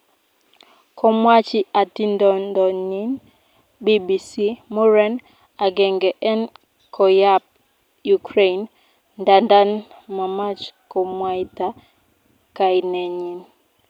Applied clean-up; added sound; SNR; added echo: none; none; none; none.